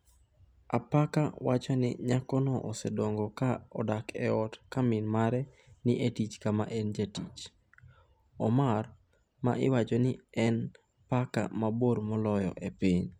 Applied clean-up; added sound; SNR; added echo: none; none; none; none.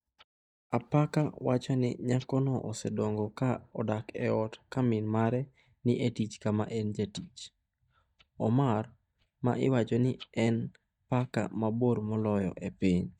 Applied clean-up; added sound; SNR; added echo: neural mask model DeepFilterNet 3.